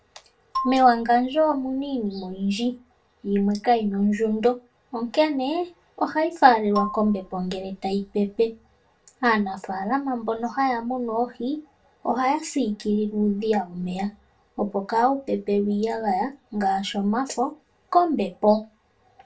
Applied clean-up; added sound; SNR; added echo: none; Marimba, xylophone; 11 dB; reverberation time 0.2 s.